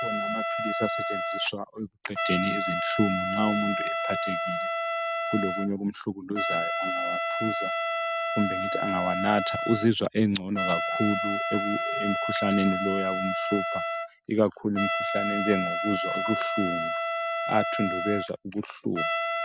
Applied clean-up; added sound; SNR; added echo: none; Trumpet; 0 dB; none.